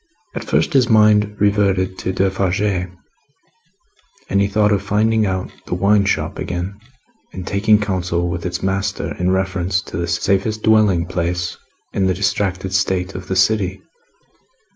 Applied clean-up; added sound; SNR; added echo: none; none; none; none.